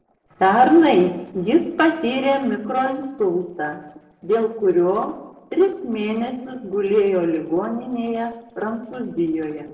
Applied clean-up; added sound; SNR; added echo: neural separator model SepFormer DNS4.